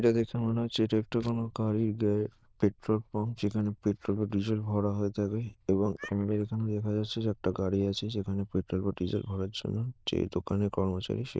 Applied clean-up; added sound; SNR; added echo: neural diffusion model UNIVERSE++.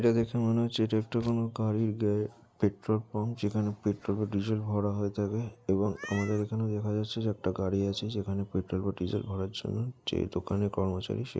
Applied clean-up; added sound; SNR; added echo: none; Meow; 18 dB; none.